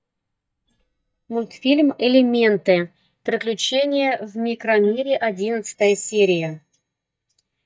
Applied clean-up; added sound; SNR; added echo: neural mask model DeepFilterNet 3.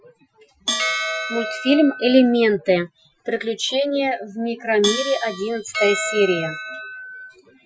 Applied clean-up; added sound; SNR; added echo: classical method Wiener filter.